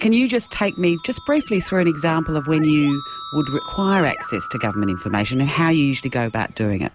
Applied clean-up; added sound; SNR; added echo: none; Keyboard (musical); 15 dB; none.